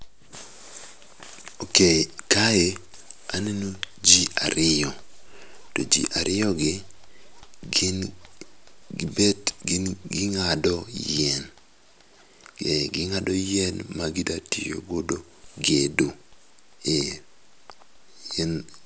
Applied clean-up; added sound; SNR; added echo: none; Zipper (clothing); 18 dB; none.